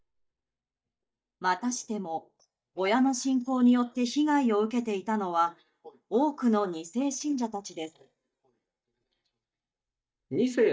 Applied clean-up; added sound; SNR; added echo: neural mask model DeepFilterNet 3.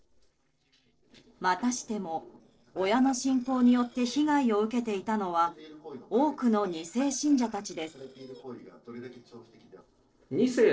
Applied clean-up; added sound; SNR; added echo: neural separator model SepFormer DNS4.